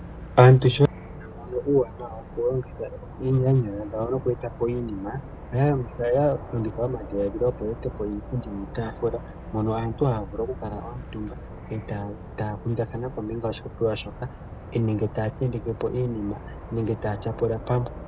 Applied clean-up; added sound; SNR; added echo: none; Insect / Frog; 13 dB; none.